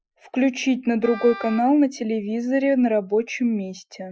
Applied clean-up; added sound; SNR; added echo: classical method Wiener filter.